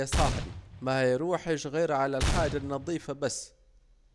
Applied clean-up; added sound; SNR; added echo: none; Gunshot, gunfire; 2 dB; none.